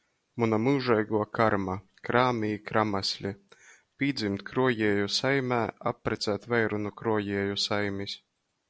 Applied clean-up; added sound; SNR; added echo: none; none; none; none.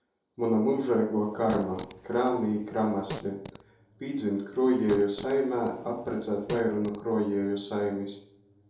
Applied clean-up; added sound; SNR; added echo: none; Fart; 15 dB; reverberation time 2.7 s.